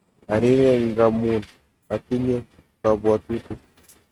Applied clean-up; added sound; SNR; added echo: neural mask model RNNoise.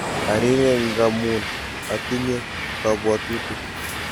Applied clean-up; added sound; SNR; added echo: none; Train; 5 dB; none.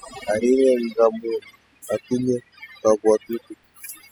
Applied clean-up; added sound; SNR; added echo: classical method spectral subtraction.